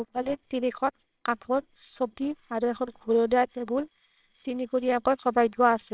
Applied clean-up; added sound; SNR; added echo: neural separator model SepFormer WHAMR!.